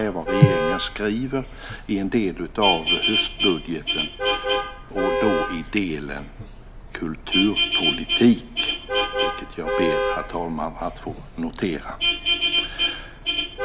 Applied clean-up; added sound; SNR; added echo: none; Vehicle horn, car horn, honking; 0 dB; none.